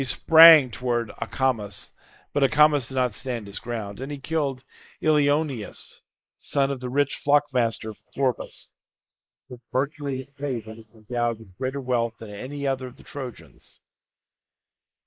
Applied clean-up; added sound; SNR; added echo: neural mask model Resemble Enhance denoiser.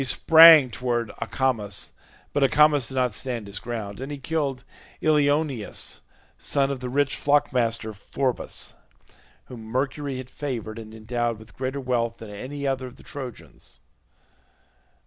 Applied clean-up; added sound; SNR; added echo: none; none; none; none.